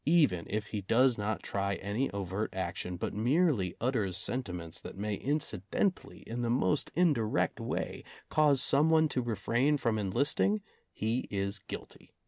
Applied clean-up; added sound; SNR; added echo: none; none; none; none.